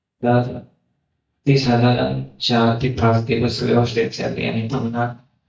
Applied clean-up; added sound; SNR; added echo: neural mask model DeepFilterNet 3.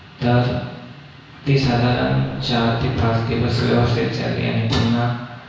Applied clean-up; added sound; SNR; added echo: none; Explosion; 16 dB; reverberation time 1.1 s.